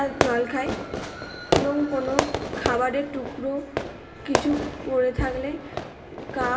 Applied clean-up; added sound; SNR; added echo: none; Fireworks; 2 dB; reverberation time 0.9 s.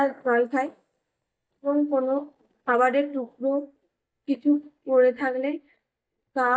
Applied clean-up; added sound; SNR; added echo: neural mask model DeepFilterNet 3.